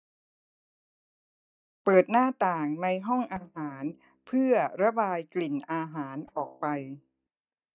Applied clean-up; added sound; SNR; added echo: neural mask model DeepFilterNet 3.